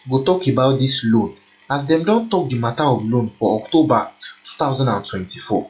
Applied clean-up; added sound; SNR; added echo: classical method log-MMSE.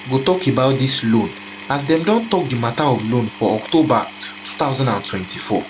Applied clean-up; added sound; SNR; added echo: none; Power tool; 17 dB; none.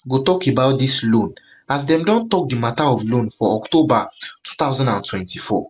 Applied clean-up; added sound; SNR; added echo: none; none; none; none.